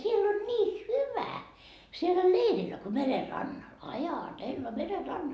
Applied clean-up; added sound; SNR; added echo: none; none; none; none.